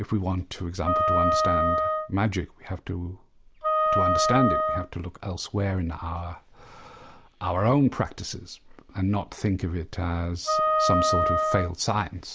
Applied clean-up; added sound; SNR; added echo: none; Wind instrument, woodwind instrument; -2 dB; none.